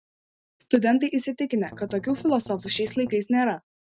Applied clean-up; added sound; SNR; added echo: none; Strum; 18 dB; none.